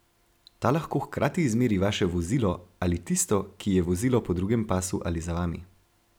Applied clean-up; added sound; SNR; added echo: none; none; none; none.